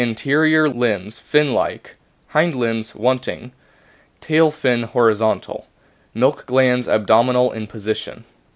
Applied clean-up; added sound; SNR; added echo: none; none; none; none.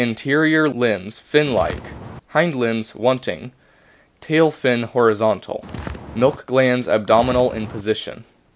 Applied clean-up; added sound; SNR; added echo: none; Walk, footsteps; 12 dB; none.